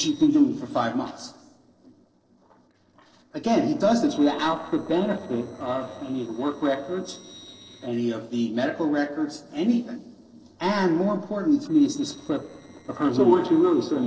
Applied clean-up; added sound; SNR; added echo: neural separator model SepFormer DNS4.